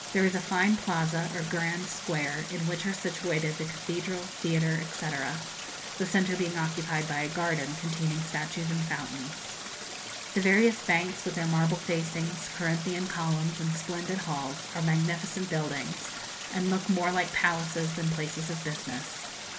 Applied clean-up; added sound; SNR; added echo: none; Stream; 9 dB; reverberation time 1.1 s.